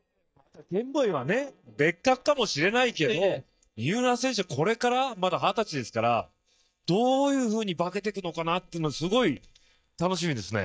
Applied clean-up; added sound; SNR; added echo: neural mask model DeepFilterNet 3.